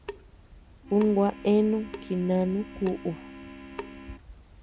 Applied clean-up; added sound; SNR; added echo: none; Organ + Drip / Sink (filling or washing) / Water tap, faucet; 14 dB; none.